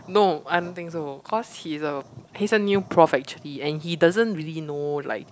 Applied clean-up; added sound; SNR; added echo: none; none; none; none.